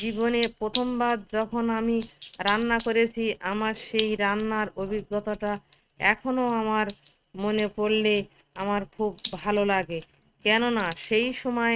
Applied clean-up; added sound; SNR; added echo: neural mask model RNNoise.